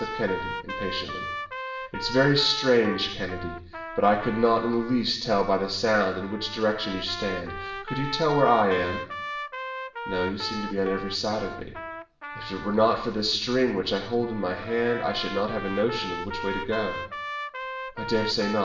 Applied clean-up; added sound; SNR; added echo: none; Trumpet; 9 dB; reverberation time 0.7 s.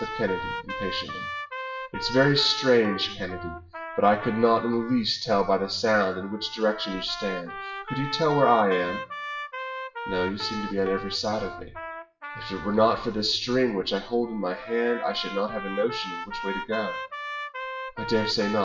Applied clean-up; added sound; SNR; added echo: classical method WPE with log-MMSE.